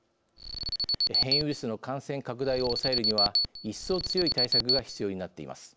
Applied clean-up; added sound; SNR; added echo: none; Alarm; -3 dB; none.